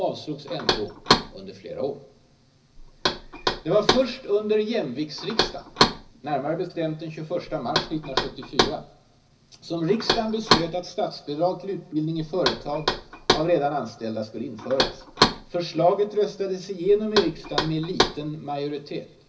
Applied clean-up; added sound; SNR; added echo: none; Knock; 1 dB; reverberation time 0.4 s.